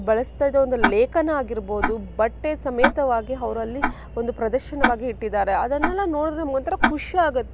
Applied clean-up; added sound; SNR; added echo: none; Tick-tock; 5 dB; none.